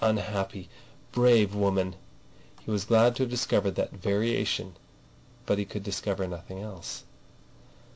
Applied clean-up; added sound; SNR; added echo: none; none; none; none.